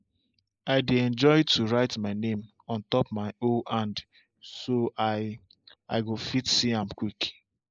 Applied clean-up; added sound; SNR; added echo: neural mask model Resemble Enhance denoiser.